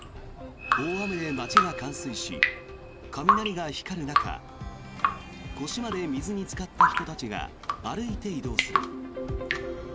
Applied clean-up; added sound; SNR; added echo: none; Drip; -3 dB; none.